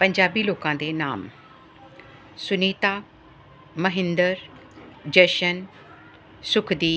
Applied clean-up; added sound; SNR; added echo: none; none; none; none.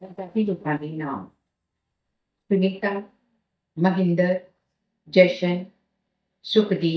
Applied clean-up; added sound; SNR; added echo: neural mask model DeepFilterNet 3.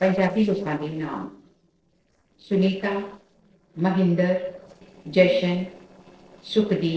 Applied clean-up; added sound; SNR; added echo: neural separator model SepFormer DNS4.